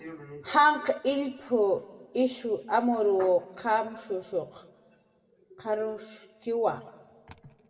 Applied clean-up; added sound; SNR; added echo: none; none; none; reverberation time 1.2 s.